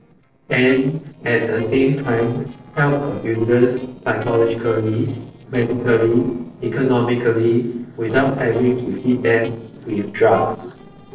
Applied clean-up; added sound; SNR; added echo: neural separator model SepFormer DNS4.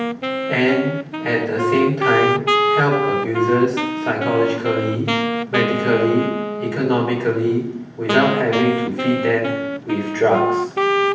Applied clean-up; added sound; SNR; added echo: none; Wind instrument, woodwind instrument; 1 dB; reverberation time 0.7 s.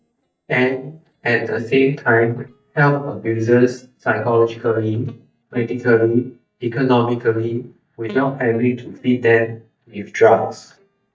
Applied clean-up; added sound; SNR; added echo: neural mask model DeepFilterNet 3.